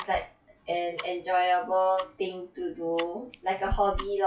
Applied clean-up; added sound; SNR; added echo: classical method log-MMSE.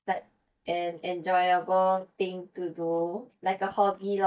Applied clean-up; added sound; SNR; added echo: neural mask model DeepFilterNet 3.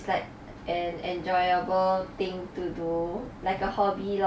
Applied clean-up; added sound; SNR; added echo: none; none; none; none.